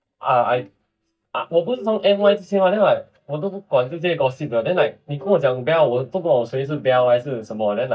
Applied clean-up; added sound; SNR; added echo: neural mask model DeepFilterNet 3.